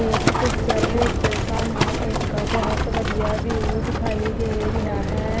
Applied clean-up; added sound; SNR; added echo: none; Livestock, farm animals, working animals; -5 dB; none.